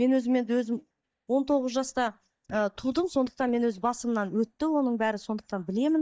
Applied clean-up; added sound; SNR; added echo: neural mask model DeepFilterNet 3.